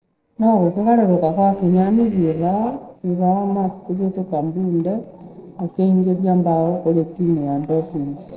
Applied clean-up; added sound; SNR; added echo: neural separator model SepFormer DNS4.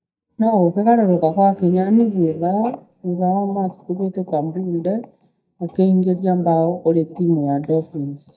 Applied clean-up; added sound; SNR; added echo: neural mask model DeepFilterNet 3.